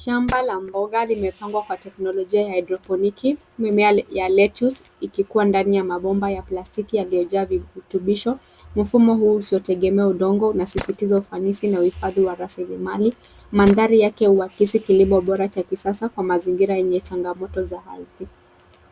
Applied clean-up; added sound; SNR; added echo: none; Tools; 18 dB; none.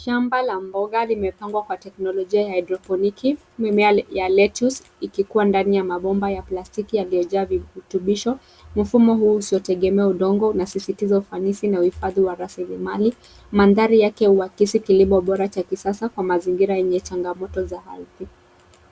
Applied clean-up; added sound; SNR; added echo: none; none; none; none.